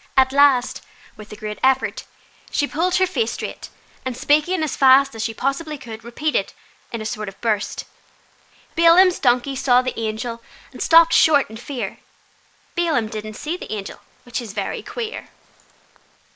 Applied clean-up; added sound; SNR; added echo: neural mask model Resemble Enhance denoiser.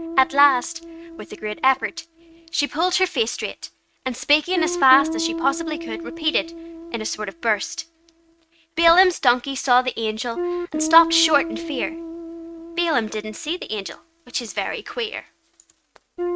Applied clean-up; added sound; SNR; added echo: neural mask model RNNoise.